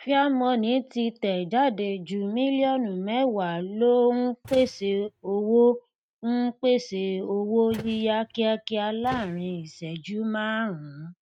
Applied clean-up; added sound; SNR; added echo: neural mask model RNNoise.